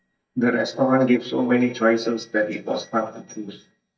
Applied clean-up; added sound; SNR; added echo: neural mask model DeepFilterNet 3.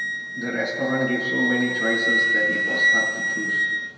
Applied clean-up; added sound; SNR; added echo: none; Wind instrument, woodwind instrument; -4 dB; reverberation time 1.4 s.